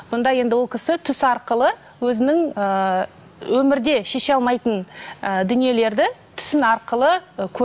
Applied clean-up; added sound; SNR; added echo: none; none; none; none.